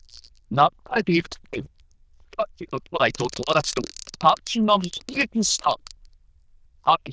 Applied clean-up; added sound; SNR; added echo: neural diffusion model UNIVERSE++.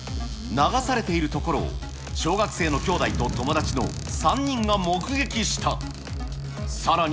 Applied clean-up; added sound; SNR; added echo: none; Cupboard open or close; 19 dB; none.